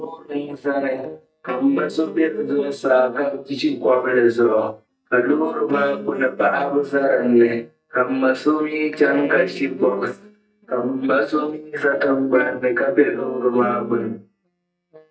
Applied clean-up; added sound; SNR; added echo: neural mask model DeepFilterNet 3.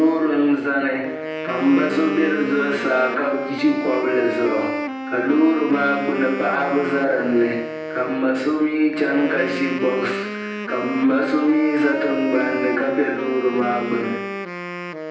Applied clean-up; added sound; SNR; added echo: none; Wind instrument, woodwind instrument; 8 dB; reverberation time 0.9 s.